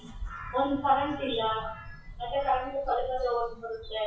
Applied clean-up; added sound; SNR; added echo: classical method WPE with log-MMSE.